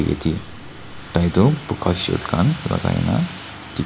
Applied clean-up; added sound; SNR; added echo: none; Domestic sounds, home sounds; 14 dB; none.